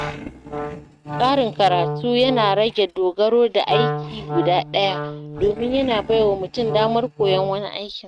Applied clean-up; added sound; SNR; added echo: neural mask model RNNoise.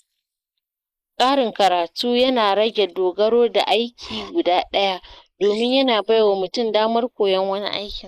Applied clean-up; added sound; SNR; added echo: neural mask model Resemble Enhance denoiser.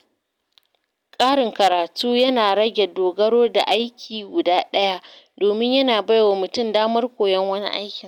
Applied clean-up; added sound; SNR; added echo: none; none; none; none.